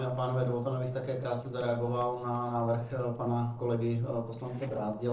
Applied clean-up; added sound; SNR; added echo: neural separator model SepFormer DNS4.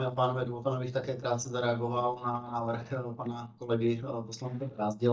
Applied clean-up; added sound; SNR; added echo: neural mask model DeepFilterNet 3.